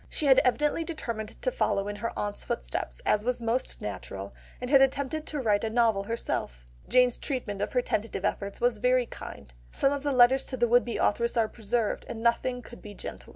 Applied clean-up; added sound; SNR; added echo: none; none; none; none.